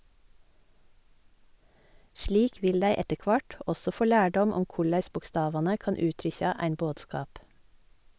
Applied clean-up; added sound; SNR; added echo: none; none; none; none.